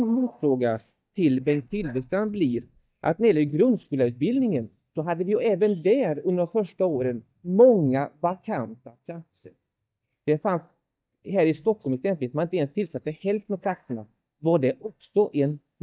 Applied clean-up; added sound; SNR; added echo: neural mask model DeepFilterNet 3.